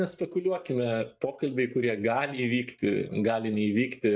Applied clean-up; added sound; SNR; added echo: neural mask model DeepFilterNet 3.